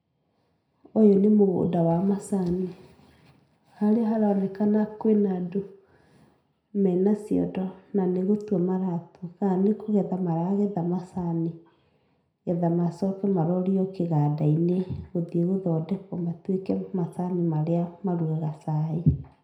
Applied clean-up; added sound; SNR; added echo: none; none; none; reverberation time 0.4 s.